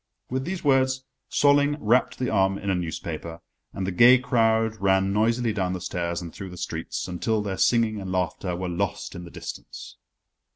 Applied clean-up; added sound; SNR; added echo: none; none; none; none.